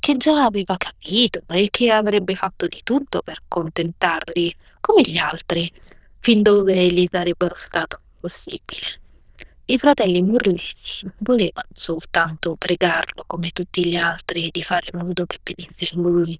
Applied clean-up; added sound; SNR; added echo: neural diffusion model UNIVERSE++.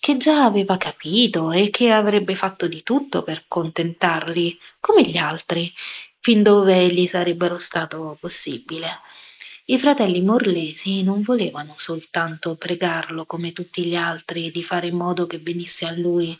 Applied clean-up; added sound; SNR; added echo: neural mask model Resemble Enhance denoiser.